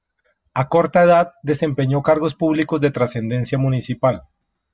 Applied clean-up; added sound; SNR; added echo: none; none; none; none.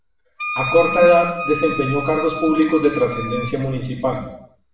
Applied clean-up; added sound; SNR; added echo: none; Wind instrument, woodwind instrument; 9 dB; reverberation time 0.7 s.